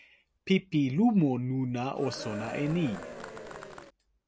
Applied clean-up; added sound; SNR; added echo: none; Cheering; 11 dB; none.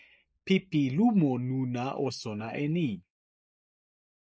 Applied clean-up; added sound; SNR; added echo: neural mask model Resemble Enhance denoiser.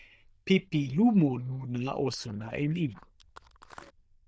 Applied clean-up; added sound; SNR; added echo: neural diffusion model UNIVERSE++.